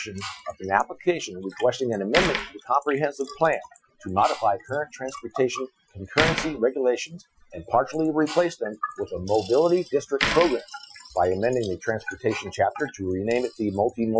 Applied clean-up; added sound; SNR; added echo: classical method Wiener filter.